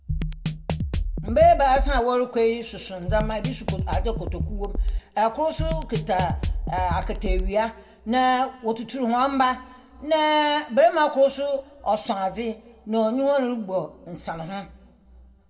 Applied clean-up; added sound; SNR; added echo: none; Drum kit; 2 dB; reverberation time 1.1 s.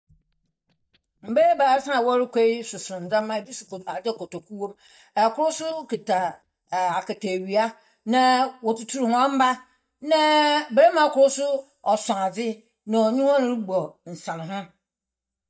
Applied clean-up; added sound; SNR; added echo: neural mask model DeepFilterNet 3.